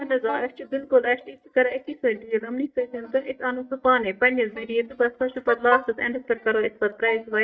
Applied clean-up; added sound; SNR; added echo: neural mask model DeepFilterNet 3.